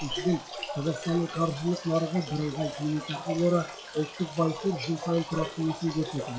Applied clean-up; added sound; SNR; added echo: classical method WPE with log-MMSE.